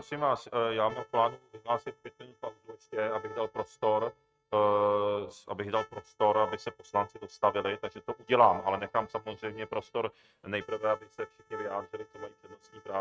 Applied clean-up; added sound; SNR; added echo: neural mask model RNNoise.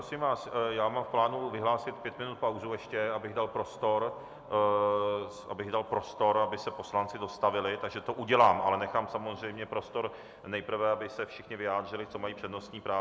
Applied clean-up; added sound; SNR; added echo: none; none; none; none.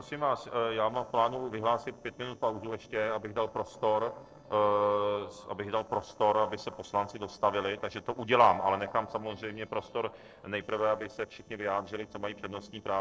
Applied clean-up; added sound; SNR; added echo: neural separator model SepFormer DNS4.